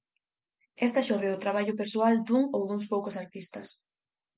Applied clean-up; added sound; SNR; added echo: none; none; none; none.